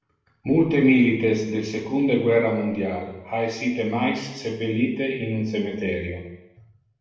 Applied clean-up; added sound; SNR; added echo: none; none; none; reverberation time 0.9 s.